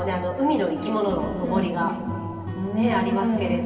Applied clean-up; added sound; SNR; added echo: none; Organ; 14 dB; reverberation time 2.5 s.